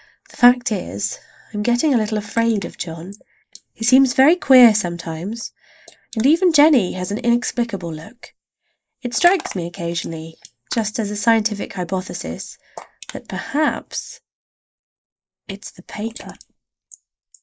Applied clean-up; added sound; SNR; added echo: neural mask model Resemble Enhance denoiser.